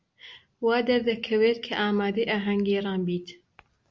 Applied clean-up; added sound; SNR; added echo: none; none; none; none.